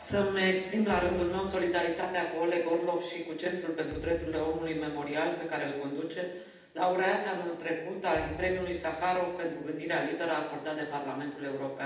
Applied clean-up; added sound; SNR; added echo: none; Thump, thud; 18 dB; reverberation time 0.8 s.